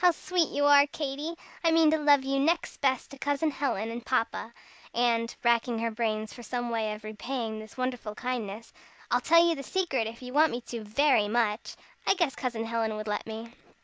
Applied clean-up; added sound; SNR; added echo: none; none; none; none.